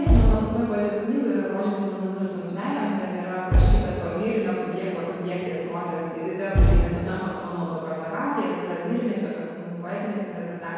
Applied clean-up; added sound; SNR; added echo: none; Fireworks; -2 dB; reverberation time 1.8 s.